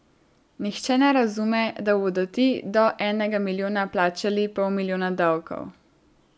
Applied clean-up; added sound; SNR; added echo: none; none; none; none.